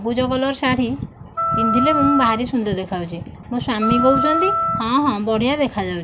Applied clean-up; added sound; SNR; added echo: none; Wind instrument, woodwind instrument; 3 dB; none.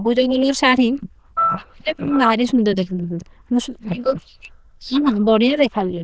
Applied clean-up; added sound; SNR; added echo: neural diffusion model UNIVERSE++.